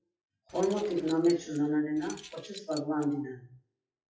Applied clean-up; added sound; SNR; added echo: classical method WPE with log-MMSE.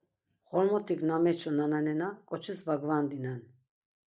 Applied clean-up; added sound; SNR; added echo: none; none; none; none.